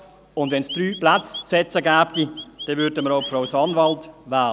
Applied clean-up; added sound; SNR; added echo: none; Chirp, tweet; 14 dB; none.